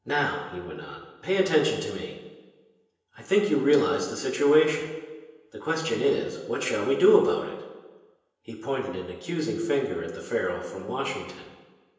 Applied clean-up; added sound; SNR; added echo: none; none; none; reverberation time 1.0 s.